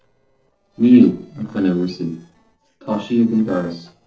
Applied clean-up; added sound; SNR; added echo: neural separator model SepFormer DNS4.